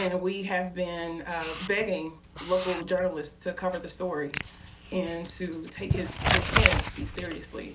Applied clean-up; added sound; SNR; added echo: none; Writing; 1 dB; none.